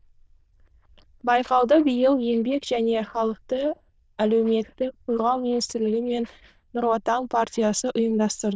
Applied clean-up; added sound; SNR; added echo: neural diffusion model UNIVERSE++.